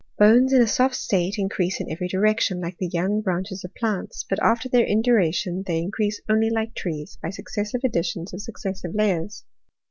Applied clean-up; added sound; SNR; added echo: none; none; none; none.